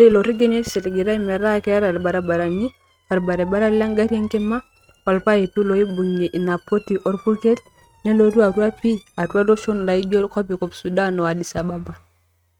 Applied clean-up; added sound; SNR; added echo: neural mask model RNNoise.